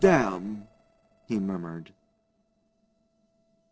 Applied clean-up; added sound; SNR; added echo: neural separator model SepFormer DNS4.